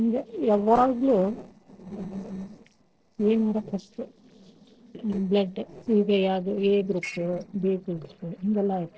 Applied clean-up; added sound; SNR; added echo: neural separator model SepFormer DNS4.